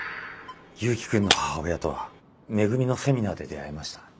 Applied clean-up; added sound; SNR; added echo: none; Shatter; 6 dB; none.